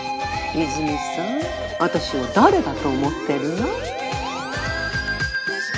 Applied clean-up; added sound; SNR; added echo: none; Musical instrument; 5 dB; none.